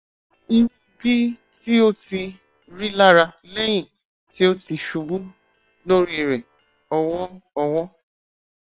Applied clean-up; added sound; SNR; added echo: neural separator model SepFormer WHAM!.